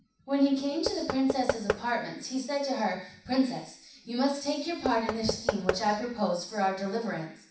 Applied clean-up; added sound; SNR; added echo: none; Knock / Wood; 6 dB; reverberation time 0.7 s.